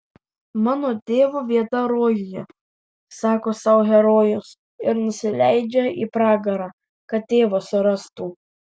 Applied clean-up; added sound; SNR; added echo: none; none; none; none.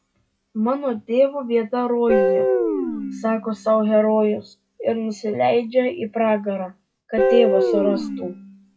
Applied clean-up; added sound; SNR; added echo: classical method WPE with log-MMSE.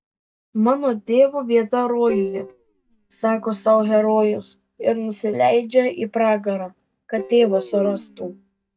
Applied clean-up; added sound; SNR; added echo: neural mask model DeepFilterNet 3.